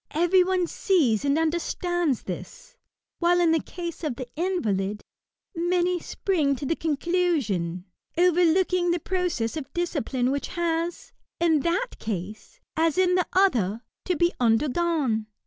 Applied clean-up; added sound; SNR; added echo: none; none; none; none.